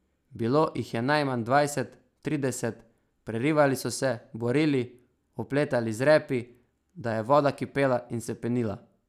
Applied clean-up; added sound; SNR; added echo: none; none; none; none.